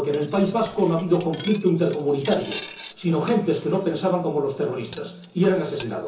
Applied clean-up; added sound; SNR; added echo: none; Cutlery, silverware; 19 dB; reverberation time 0.6 s.